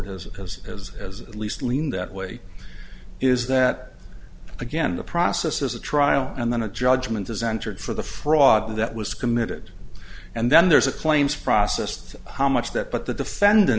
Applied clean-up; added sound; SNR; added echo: none; none; none; none.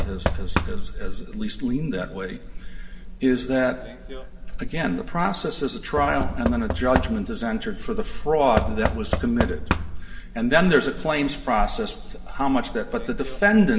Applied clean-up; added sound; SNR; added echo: none; Knock / Wood; 9 dB; reverberation time 2.1 s.